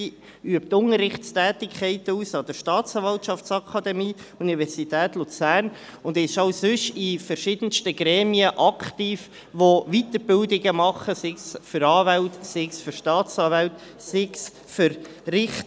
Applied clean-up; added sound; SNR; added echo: none; none; none; none.